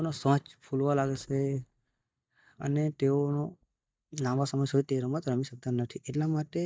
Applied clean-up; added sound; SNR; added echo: neural mask model DeepFilterNet 3.